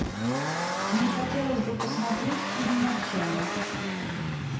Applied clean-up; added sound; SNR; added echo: none; Accelerating, revving, vroom; -1 dB; reverberation time 0.7 s.